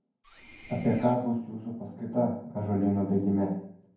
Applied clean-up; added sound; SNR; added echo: none; Mechanisms; 20 dB; reverberation time 0.9 s.